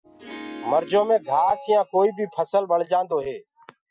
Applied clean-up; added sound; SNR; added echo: classical method Wiener filter.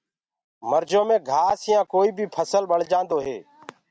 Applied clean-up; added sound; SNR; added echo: none; none; none; none.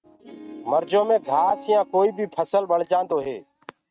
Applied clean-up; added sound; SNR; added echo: neural mask model RNNoise.